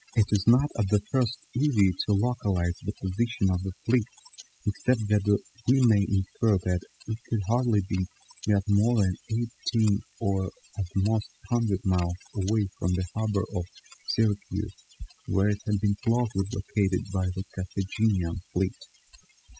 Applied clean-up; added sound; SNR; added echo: classical method spectral subtraction.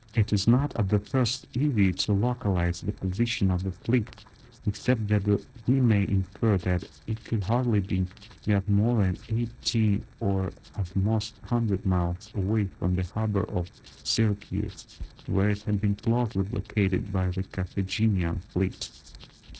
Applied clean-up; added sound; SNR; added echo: neural separator model SepFormer DNS4.